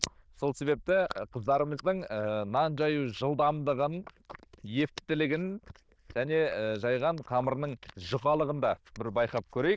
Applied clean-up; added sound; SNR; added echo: neural diffusion model UNIVERSE++.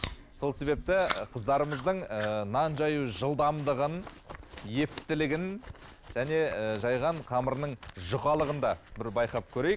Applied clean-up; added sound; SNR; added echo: none; Chewing, mastication; 13 dB; none.